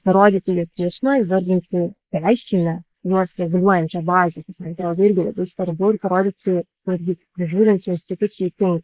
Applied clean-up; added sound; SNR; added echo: neural mask model Resemble Enhance denoiser.